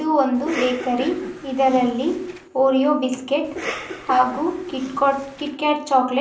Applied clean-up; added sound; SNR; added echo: none; Cough; 13 dB; reverberation time 0.6 s.